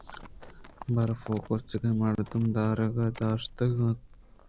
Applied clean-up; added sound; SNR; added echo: none; Livestock, farm animals, working animals; 18 dB; none.